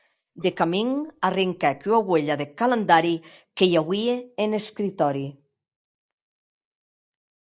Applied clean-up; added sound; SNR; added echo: neural mask model DeepFilterNet 3.